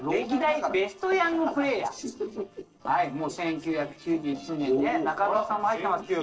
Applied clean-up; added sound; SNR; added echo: neural separator model SepFormer DNS4.